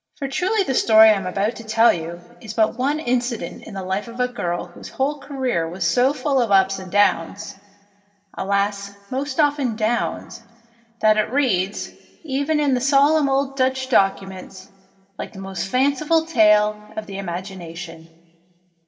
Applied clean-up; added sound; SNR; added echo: none; none; none; reverberation time 1.6 s.